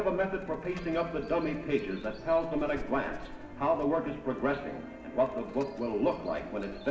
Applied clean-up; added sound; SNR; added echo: none; Dog; 18 dB; reverberation time 1.2 s.